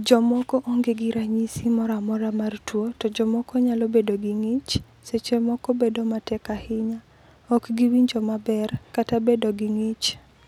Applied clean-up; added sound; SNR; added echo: none; none; none; none.